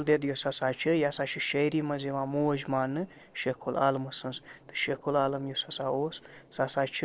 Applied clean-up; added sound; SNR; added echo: neural separator model SepFormer DNS4.